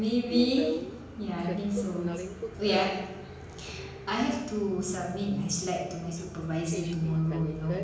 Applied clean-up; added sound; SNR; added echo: none; Subway, metro, underground; 9 dB; reverberation time 0.9 s.